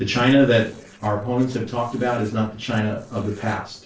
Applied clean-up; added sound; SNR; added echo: neural separator model SepFormer DNS4.